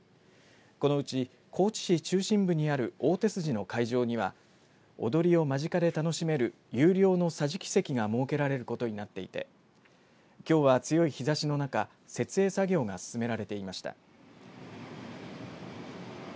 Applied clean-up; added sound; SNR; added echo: none; none; none; none.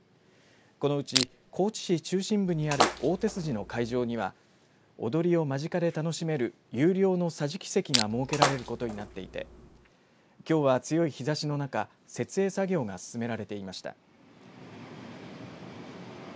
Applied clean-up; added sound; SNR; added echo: none; Crushing + Splash, splatter; 2 dB; none.